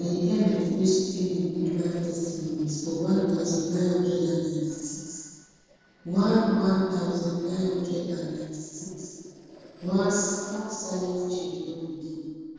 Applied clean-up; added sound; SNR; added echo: neural separator model SepFormer DNS4.